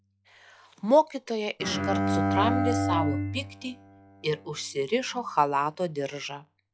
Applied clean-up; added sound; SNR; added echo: classical method log-MMSE.